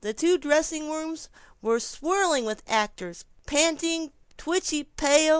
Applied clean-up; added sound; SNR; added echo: none; none; none; none.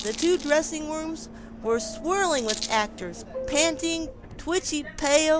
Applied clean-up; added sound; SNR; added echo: none; Rattle + Subway, metro, underground; 11 dB; none.